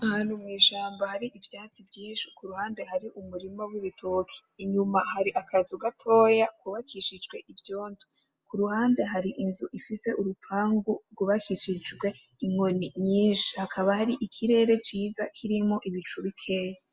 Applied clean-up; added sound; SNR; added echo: none; none; none; none.